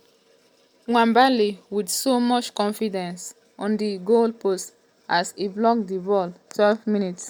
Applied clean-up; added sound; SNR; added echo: none; none; none; none.